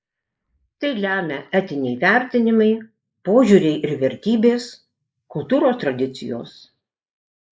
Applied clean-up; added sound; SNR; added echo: neural mask model Resemble Enhance denoiser.